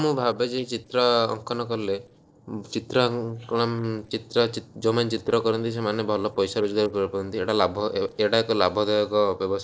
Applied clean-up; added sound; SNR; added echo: neural separator model SepFormer DNS4.